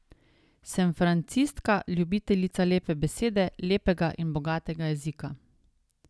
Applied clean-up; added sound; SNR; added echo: none; none; none; none.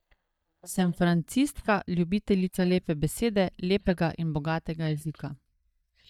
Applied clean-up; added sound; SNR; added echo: neural mask model DeepFilterNet 3.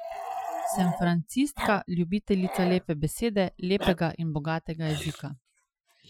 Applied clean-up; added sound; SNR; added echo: classical method Wiener filter.